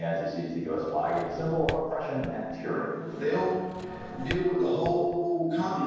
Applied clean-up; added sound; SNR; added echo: none; Drawer open or close; 14 dB; reverberation time 1.2 s.